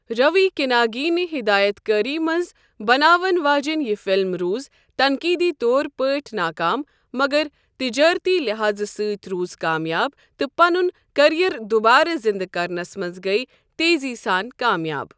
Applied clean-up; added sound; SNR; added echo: none; none; none; none.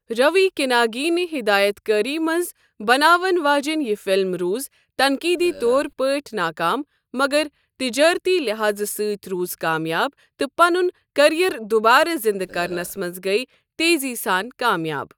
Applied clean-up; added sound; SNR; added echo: neural mask model DeepFilterNet 3.